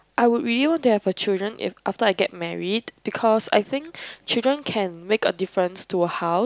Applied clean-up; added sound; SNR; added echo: none; none; none; none.